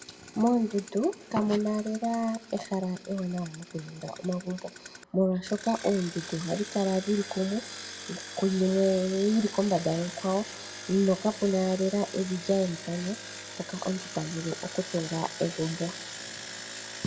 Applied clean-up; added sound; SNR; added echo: none; Engine; 13 dB; reverberation time 0.6 s.